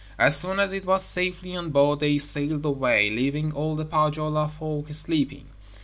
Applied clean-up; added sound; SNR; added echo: none; none; none; none.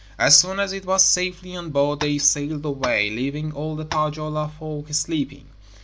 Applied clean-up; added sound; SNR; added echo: none; Tap; 12 dB; none.